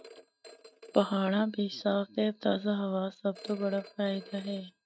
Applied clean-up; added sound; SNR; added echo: neural mask model RNNoise.